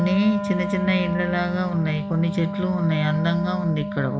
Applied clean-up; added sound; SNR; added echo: none; Wind instrument, woodwind instrument; 6 dB; none.